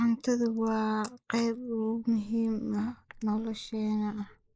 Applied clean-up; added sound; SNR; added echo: neural mask model Resemble Enhance denoiser.